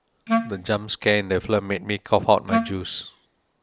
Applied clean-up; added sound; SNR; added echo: none; Wind instrument, woodwind instrument; 1 dB; none.